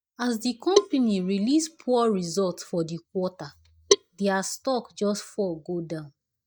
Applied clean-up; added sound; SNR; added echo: neural mask model DeepFilterNet 3.